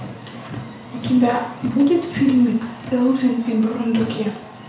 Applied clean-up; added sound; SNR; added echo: none; Car; 13 dB; reverberation time 0.5 s.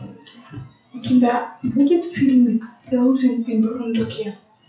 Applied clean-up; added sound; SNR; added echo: classical method WPE with log-MMSE.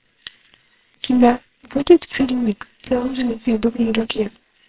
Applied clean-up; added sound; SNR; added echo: neural separator model SepFormer WHAMR!.